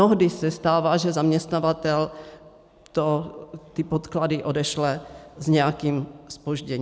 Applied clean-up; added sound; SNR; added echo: none; none; none; none.